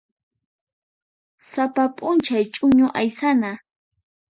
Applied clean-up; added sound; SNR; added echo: none; none; none; none.